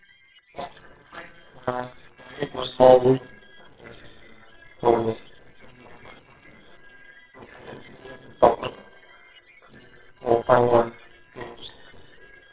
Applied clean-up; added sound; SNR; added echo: neural separator model SepFormer WHAMR!.